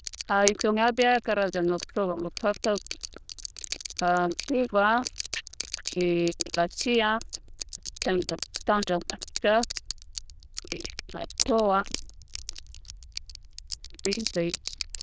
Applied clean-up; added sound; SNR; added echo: neural diffusion model UNIVERSE++.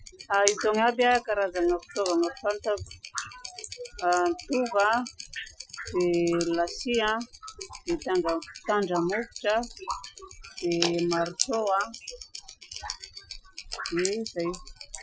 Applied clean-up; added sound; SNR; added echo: classical method Wiener filter.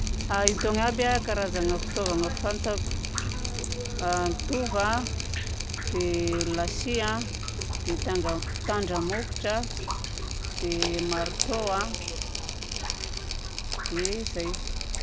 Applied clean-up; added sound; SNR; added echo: none; Drip; 0 dB; none.